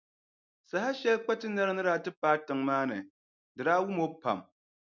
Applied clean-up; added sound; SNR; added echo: none; none; none; none.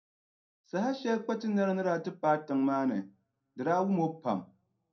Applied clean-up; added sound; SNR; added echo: none; none; none; reverberation time 0.2 s.